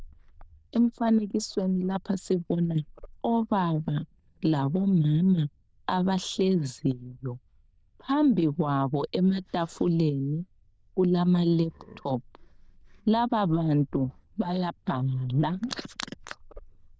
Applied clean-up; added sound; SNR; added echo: neural diffusion model UNIVERSE++.